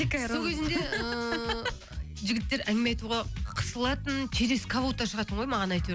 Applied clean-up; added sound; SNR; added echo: none; none; none; none.